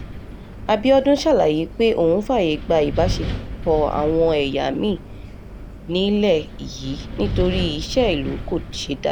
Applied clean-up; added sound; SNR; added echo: none; Wind; 9 dB; none.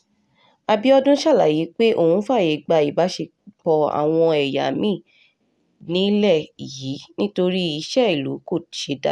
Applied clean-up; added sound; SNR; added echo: none; none; none; none.